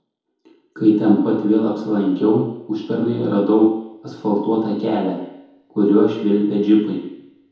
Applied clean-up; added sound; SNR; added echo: none; none; none; reverberation time 1.8 s.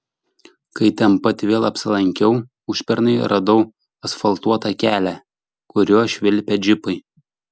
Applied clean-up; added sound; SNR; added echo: none; none; none; none.